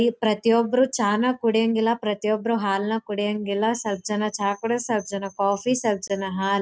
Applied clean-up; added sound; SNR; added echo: none; none; none; none.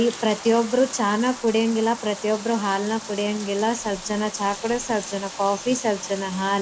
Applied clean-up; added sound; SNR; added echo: none; Bathtub (filling or washing); 13 dB; none.